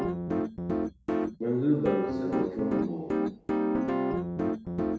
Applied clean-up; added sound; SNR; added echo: none; Piano; -3 dB; reverberation time 1.0 s.